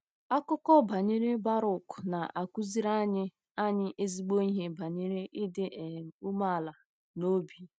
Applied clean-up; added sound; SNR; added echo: none; none; none; none.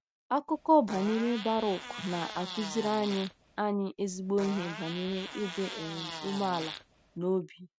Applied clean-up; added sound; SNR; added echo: none; Fart; 11 dB; none.